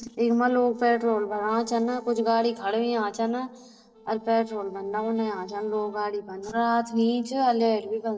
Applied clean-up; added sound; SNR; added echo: neural separator model SepFormer DNS4.